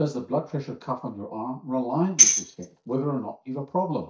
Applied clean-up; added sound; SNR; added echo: neural mask model DeepFilterNet 3.